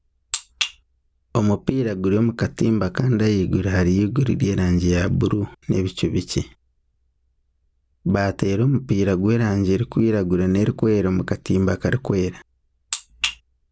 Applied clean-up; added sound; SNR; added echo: none; none; none; none.